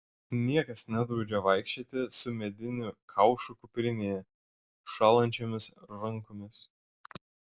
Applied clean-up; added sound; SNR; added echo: none; none; none; none.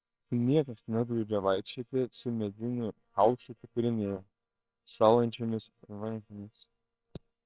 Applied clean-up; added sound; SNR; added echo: neural separator model SepFormer WHAMR!.